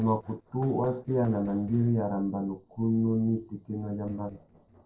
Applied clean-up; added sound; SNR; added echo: neural separator model SepFormer DNS4.